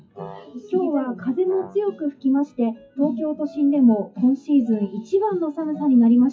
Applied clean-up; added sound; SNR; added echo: classical method WPE with log-MMSE.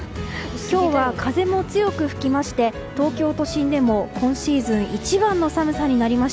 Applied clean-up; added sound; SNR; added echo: none; none; none; none.